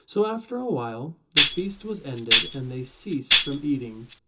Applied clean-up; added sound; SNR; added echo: none; Tambourine; -5 dB; reverberation time 0.2 s.